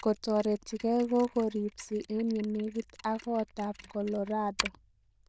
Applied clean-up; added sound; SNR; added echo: neural diffusion model UNIVERSE++.